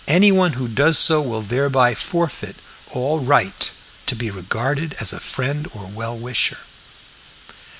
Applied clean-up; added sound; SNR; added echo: none; none; none; none.